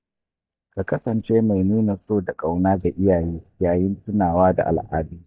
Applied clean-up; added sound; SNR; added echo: neural mask model DeepFilterNet 3.